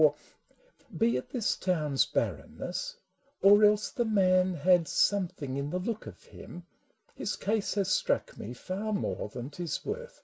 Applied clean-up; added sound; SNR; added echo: none; none; none; none.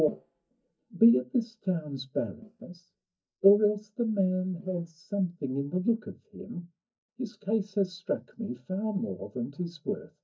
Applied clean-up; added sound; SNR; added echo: neural mask model DeepFilterNet 3.